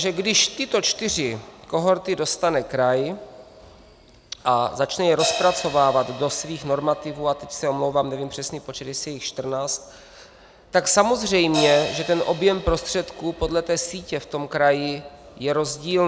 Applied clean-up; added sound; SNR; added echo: none; Crash cymbal; 14 dB; none.